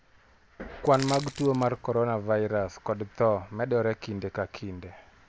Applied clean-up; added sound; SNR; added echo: none; Crushing; 13 dB; none.